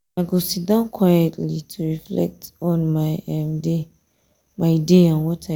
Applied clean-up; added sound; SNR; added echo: none; none; none; none.